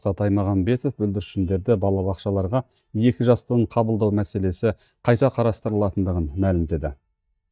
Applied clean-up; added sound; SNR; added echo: neural mask model DeepFilterNet 3.